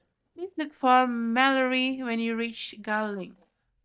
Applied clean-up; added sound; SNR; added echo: neural mask model DeepFilterNet 3.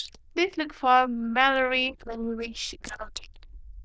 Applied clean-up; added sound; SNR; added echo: neural diffusion model UNIVERSE++.